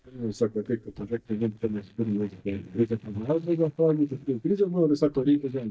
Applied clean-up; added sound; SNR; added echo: neural mask model DeepFilterNet 3.